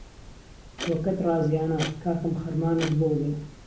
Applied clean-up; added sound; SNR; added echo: none; Clock; 13 dB; reverberation time 0.6 s.